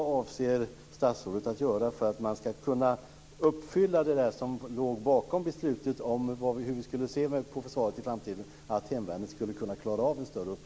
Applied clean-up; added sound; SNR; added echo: none; none; none; none.